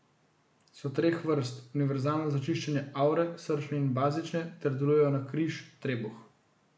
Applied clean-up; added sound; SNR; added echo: none; none; none; none.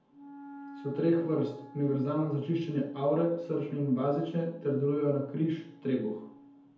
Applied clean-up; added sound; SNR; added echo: none; Wind instrument, woodwind instrument; 20 dB; reverberation time 0.5 s.